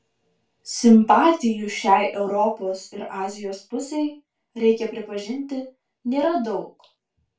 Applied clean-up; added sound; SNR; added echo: none; none; none; reverberation time 0.2 s.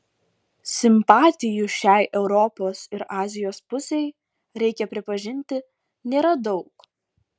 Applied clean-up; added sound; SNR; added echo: none; none; none; none.